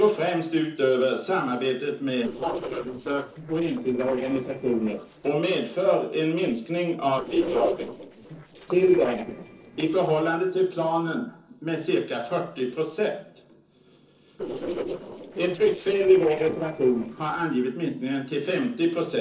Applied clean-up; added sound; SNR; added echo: neural separator model SepFormer DNS4.